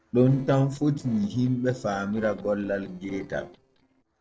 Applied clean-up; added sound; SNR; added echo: neural separator model SepFormer DNS4.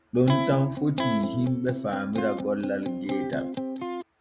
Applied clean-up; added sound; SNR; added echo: none; Electric guitar; 4 dB; none.